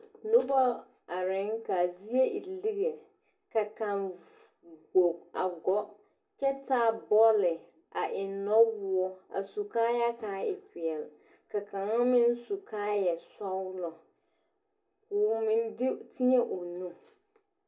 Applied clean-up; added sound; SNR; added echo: none; none; none; reverberation time 0.2 s.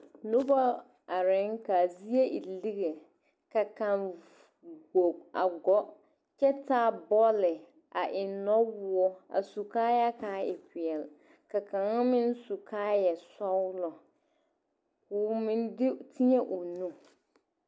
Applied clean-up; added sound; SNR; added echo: none; none; none; none.